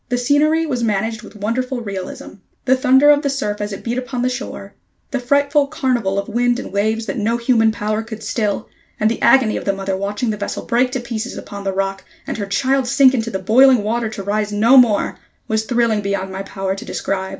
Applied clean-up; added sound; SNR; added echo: none; none; none; none.